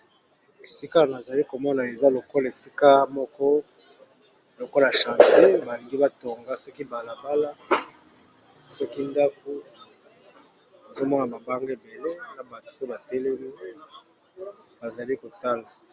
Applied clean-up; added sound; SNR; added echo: none; none; none; none.